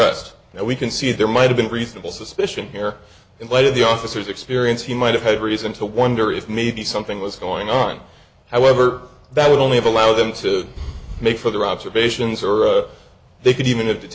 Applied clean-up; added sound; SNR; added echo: none; none; none; none.